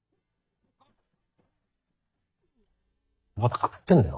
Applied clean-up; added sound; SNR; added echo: neural mask model DeepFilterNet 3.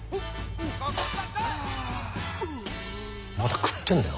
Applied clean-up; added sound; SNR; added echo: none; Snare drum; 13 dB; none.